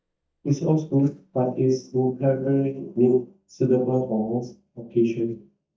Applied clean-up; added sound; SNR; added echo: neural mask model DeepFilterNet 3.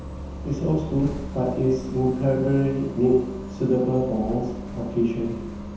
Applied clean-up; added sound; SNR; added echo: none; Bus; 10 dB; reverberation time 0.9 s.